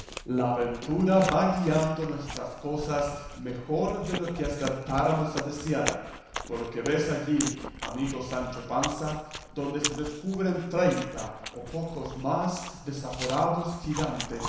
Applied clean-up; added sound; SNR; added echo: none; Chewing, mastication; 10 dB; reverberation time 1.0 s.